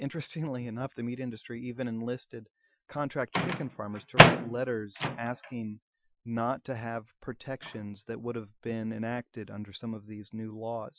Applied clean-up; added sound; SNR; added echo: classical method Wiener filter.